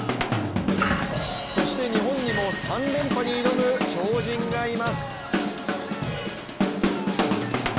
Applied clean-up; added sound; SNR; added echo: none; Drum / Drum kit; -1 dB; none.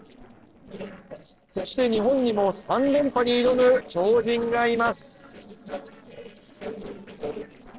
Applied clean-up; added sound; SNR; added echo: neural separator model SepFormer DNS4.